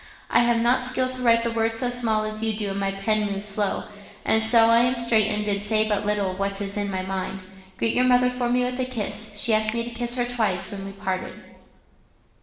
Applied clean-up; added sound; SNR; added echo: neural separator model SepFormer DNS4.